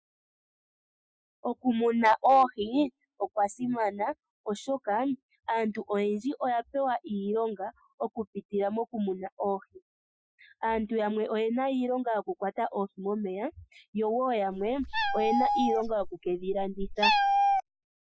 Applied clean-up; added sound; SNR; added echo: classical method spectral subtraction.